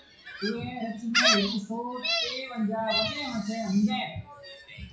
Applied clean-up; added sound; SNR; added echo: classical method WPE with log-MMSE.